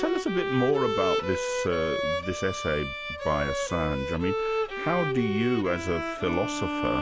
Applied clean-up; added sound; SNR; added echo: none; Bowed string instrument; 1 dB; none.